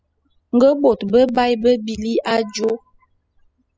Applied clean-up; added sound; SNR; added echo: classical method spectral subtraction.